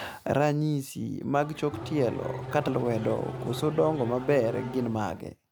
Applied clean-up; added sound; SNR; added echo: none; Race car, auto racing / Engine starting; 9 dB; none.